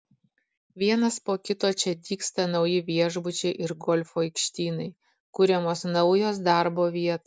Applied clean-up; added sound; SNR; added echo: none; none; none; none.